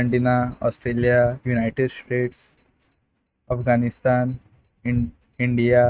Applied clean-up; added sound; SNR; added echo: neural mask model RNNoise.